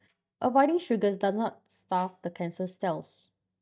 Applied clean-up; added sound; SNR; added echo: neural mask model DeepFilterNet 3.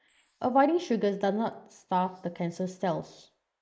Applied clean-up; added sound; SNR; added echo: neural mask model Resemble Enhance denoiser.